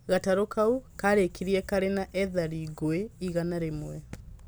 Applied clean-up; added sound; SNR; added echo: none; none; none; none.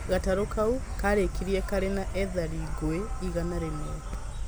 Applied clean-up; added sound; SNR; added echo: none; Insect; 3 dB; none.